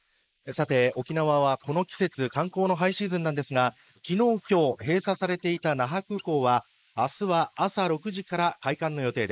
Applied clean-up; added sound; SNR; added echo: neural mask model Resemble Enhance denoiser.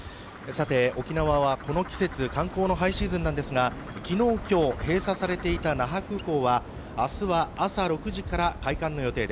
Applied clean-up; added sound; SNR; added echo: none; Bird; 17 dB; none.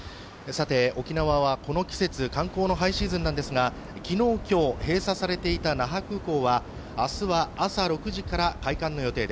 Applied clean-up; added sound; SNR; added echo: none; none; none; none.